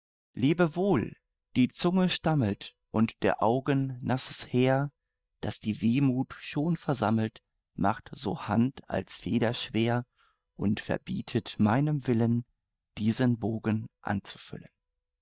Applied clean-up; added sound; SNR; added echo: neural mask model DeepFilterNet 3.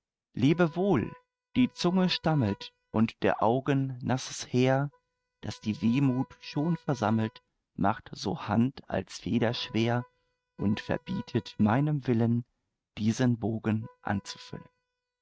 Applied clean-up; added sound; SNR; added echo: neural mask model RNNoise.